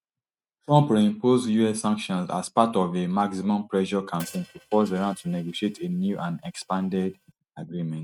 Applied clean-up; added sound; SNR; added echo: neural mask model RNNoise.